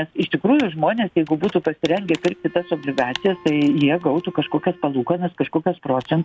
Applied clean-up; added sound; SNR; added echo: none; Computer keyboard + Wind instrument, woodwind instrument; 20 dB; none.